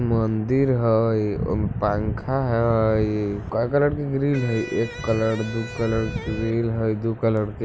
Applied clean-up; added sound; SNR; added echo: none; Electric guitar; 15 dB; none.